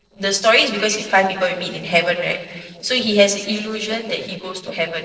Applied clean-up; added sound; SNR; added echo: neural separator model SepFormer DNS4.